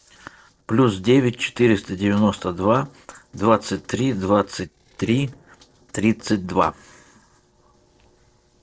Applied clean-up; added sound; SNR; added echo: neural separator model SepFormer DNS4.